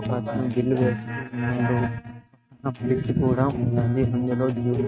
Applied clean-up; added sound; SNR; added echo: neural mask model RNNoise.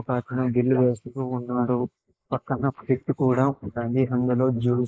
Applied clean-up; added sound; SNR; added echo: neural mask model Resemble Enhance denoiser.